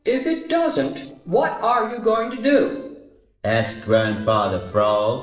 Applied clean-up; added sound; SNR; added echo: neural separator model SepFormer DNS4.